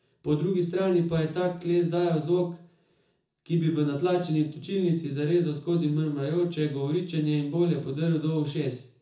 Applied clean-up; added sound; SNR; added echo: none; none; none; reverberation time 0.5 s.